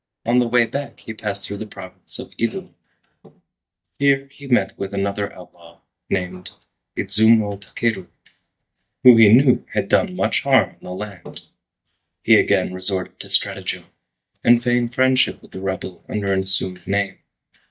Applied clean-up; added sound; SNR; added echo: neural mask model DeepFilterNet 3.